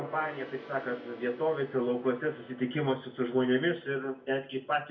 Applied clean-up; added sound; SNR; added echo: none; Gong; 18 dB; reverberation time 0.3 s.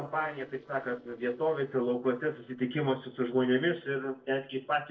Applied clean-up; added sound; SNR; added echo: neural separator model SepFormer DNS4.